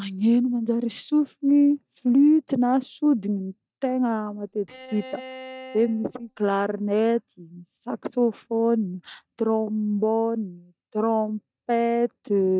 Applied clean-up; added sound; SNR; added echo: neural mask model RNNoise.